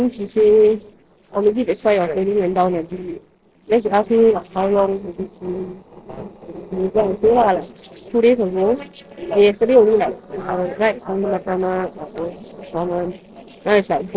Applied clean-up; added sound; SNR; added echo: neural separator model SepFormer DNS4.